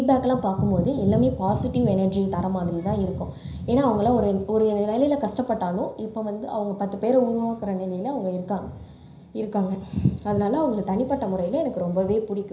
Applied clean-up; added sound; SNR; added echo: none; none; none; reverberation time 0.5 s.